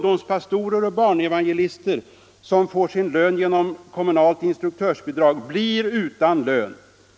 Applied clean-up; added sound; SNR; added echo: none; none; none; none.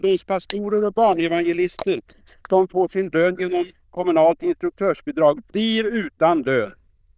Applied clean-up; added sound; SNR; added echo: neural diffusion model UNIVERSE++.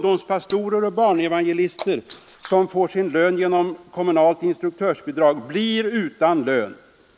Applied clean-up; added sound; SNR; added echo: neural mask model Resemble Enhance denoiser.